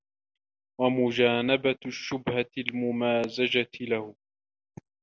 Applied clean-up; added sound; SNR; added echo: none; none; none; none.